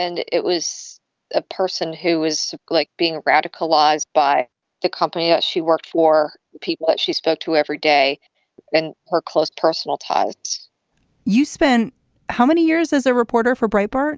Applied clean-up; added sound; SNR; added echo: none; none; none; none.